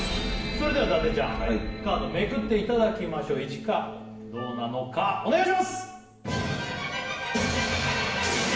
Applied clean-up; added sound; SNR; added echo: none; Wind instrument, woodwind instrument; 17 dB; reverberation time 0.8 s.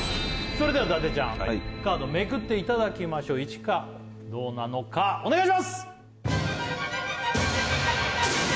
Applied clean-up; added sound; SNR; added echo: none; none; none; none.